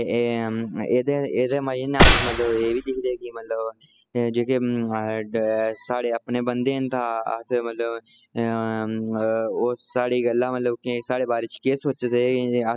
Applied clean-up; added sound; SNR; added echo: classical method spectral subtraction.